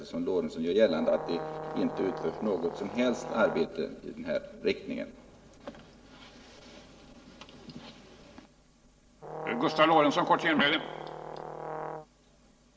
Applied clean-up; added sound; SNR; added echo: none; Brass instrument; 8 dB; reverberation time 0.7 s.